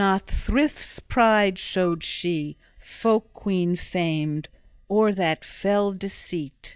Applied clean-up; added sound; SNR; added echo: neural mask model DeepFilterNet 3.